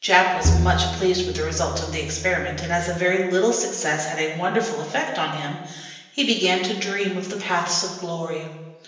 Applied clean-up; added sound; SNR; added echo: none; Bowed string instrument; 2 dB; reverberation time 1.0 s.